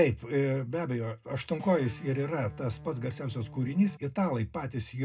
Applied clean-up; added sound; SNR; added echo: none; Electric guitar; 16 dB; reverberation time 0.2 s.